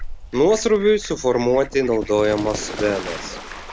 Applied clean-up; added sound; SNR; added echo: none; Fowl; 12 dB; none.